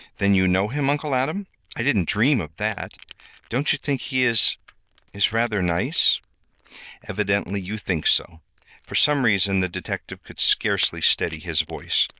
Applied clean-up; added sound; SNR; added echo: neural diffusion model UNIVERSE++.